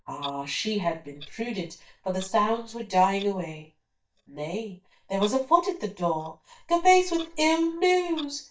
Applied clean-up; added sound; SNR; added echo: neural mask model DeepFilterNet 3.